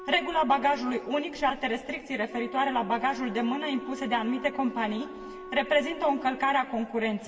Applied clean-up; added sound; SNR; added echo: none; Wind instrument, woodwind instrument; 15 dB; reverberation time 1.8 s.